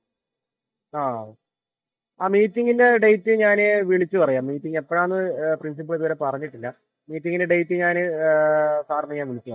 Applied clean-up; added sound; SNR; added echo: neural mask model DeepFilterNet 3.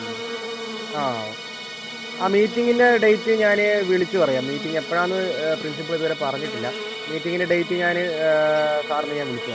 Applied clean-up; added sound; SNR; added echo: none; Musical instrument + Buzz; 10 dB; none.